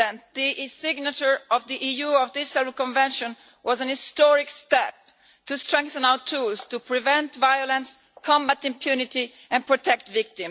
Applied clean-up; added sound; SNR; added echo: none; none; none; none.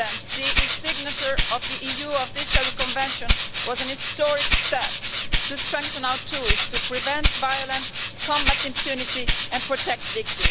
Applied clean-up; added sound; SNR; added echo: none; Rattle (instrument); -4 dB; none.